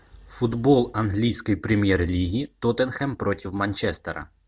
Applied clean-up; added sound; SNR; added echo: none; none; none; none.